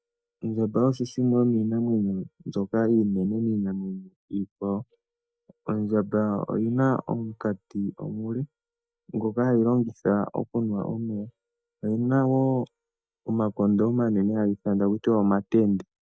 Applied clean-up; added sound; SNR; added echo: neural mask model DeepFilterNet 3.